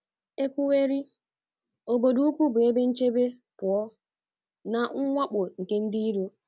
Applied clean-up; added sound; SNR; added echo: none; none; none; none.